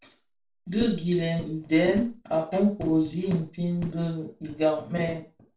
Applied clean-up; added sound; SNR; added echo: none; none; none; reverberation time 0.3 s.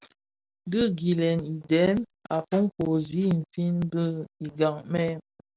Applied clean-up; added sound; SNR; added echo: none; none; none; none.